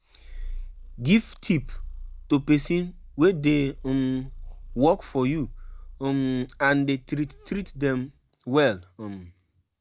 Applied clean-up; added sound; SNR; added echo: none; Purr; 15 dB; none.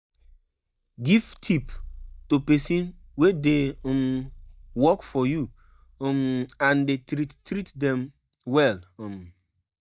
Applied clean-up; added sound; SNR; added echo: neural mask model DeepFilterNet 3.